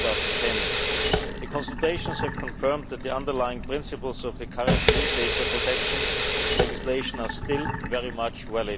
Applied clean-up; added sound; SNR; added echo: none; Sink (filling or washing) / Water tap, faucet; -2 dB; none.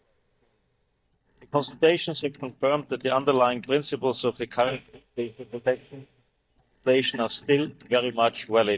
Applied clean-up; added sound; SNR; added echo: neural mask model DeepFilterNet 3.